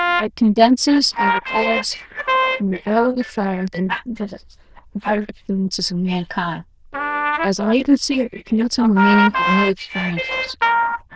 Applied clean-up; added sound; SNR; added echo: neural diffusion model UNIVERSE++.